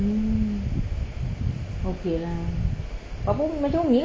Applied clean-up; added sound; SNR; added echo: none; none; none; none.